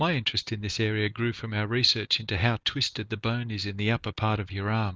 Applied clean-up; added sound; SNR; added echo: none; none; none; none.